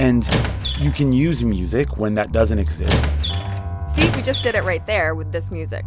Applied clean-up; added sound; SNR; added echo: none; Squeak; 5 dB; none.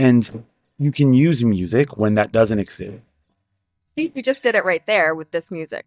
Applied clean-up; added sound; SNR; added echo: neural mask model DeepFilterNet 3.